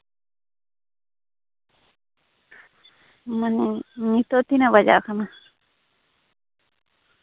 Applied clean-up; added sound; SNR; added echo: none; none; none; none.